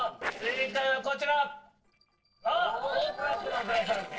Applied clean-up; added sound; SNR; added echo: neural separator model SepFormer DNS4.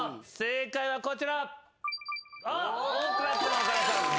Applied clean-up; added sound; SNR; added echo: none; none; none; none.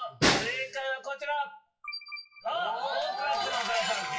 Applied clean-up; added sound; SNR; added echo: classical method WPE with log-MMSE.